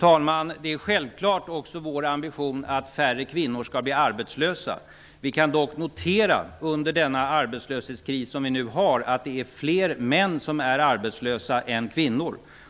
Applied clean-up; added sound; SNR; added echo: none; none; none; none.